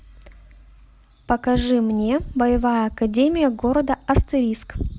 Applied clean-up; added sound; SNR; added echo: none; none; none; none.